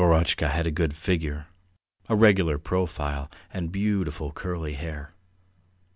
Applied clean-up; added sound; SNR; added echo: none; none; none; none.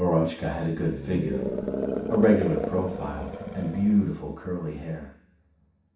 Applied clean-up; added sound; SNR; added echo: none; Animal; 5 dB; reverberation time 0.7 s.